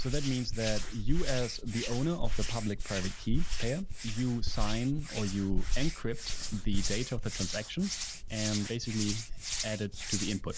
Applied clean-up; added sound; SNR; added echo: none; Hands; -3 dB; none.